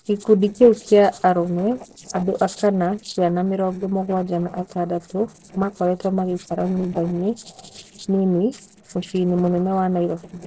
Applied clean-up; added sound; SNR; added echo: neural separator model SepFormer DNS4.